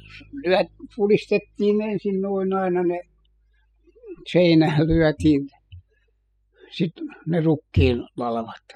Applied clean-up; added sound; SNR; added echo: classical method spectral subtraction.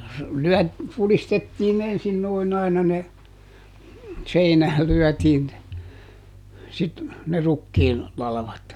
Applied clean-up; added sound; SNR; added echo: none; none; none; none.